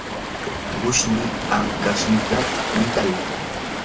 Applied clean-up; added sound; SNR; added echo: none; Waves, surf; 1 dB; reverberation time 0.2 s.